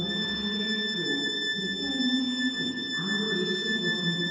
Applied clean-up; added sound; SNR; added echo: none; Bowed string instrument; -1 dB; reverberation time 2.0 s.